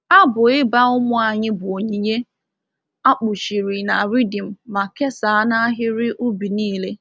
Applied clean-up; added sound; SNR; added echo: none; none; none; none.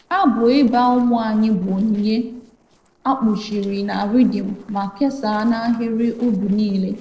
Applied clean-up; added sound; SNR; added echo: neural separator model SepFormer DNS4.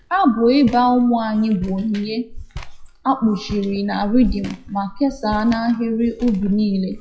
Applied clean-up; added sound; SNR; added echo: classical method WPE with log-MMSE.